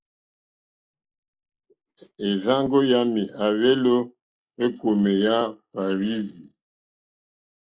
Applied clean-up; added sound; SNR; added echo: neural mask model Resemble Enhance denoiser.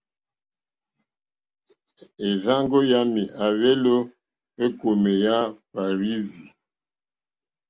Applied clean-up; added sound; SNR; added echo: none; none; none; none.